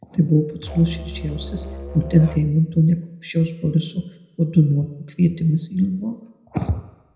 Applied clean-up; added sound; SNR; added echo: none; Musical instrument; 12 dB; reverberation time 0.8 s.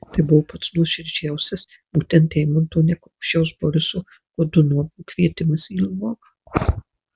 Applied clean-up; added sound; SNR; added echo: none; none; none; none.